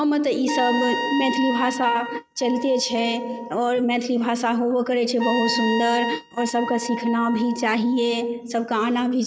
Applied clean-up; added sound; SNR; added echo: neural mask model RNNoise.